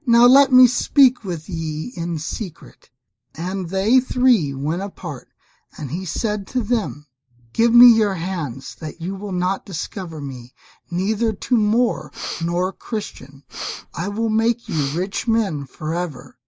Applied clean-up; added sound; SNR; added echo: neural mask model Resemble Enhance denoiser.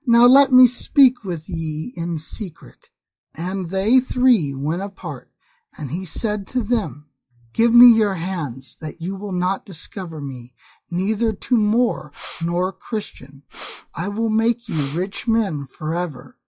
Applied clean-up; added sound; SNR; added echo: classical method log-MMSE.